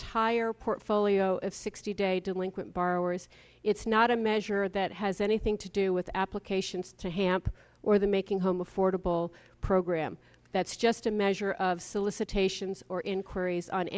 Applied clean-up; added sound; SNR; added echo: none; none; none; none.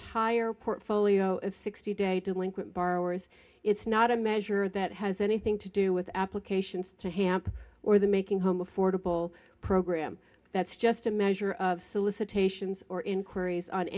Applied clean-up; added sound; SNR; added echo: none; none; none; reverberation time 0.3 s.